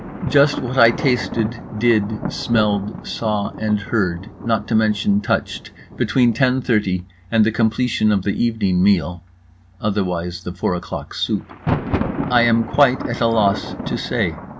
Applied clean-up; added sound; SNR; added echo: none; Thunder; 10 dB; none.